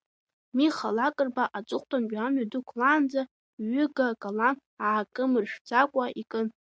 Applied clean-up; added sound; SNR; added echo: none; none; none; none.